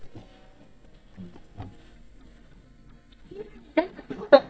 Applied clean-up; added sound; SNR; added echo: neural mask model DeepFilterNet 3.